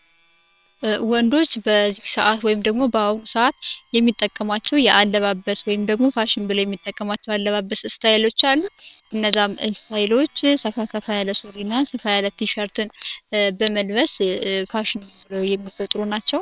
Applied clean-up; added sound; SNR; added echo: neural separator model SepFormer WHAM!.